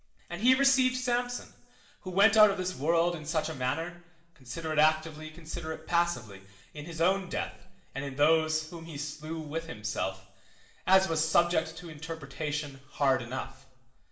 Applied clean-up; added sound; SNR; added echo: none; none; none; reverberation time 0.7 s.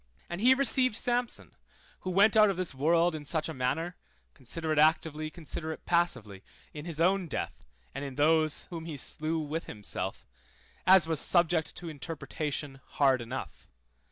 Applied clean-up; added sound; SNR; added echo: none; none; none; none.